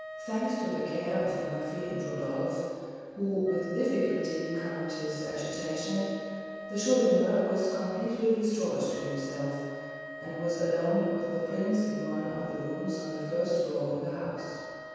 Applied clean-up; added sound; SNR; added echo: none; Wind instrument, woodwind instrument; 12 dB; reverberation time 2.1 s.